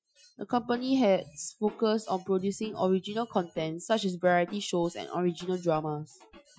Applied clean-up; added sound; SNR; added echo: classical method Wiener filter.